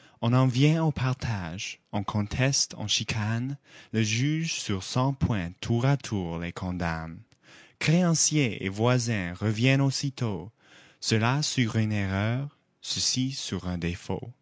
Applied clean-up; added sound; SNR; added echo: none; none; none; none.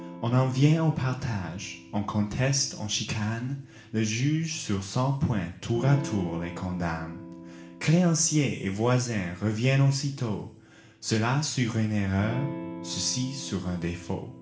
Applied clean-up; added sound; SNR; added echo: none; Electric guitar / Strum; 15 dB; reverberation time 0.9 s.